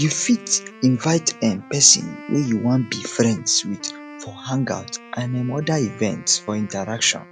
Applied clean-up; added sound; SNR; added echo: none; Wind instrument, woodwind instrument; 19 dB; none.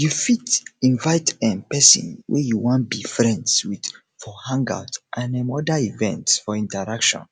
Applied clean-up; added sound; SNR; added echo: none; none; none; none.